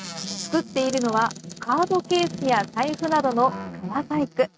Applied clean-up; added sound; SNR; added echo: neural mask model RNNoise.